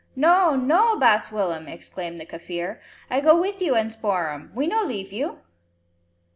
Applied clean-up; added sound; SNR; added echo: none; none; none; none.